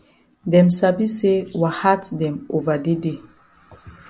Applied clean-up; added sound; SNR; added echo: none; none; none; none.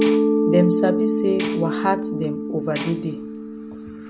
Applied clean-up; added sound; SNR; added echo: none; Mallet percussion + Tambourine; -2 dB; none.